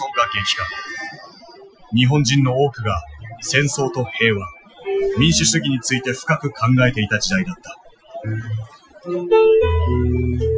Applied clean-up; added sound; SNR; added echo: classical method Wiener filter.